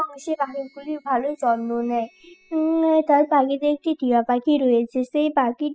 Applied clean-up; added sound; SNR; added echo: classical method spectral subtraction.